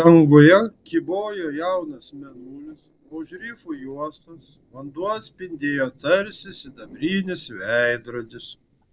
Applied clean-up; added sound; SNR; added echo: neural separator model SepFormer DNS4.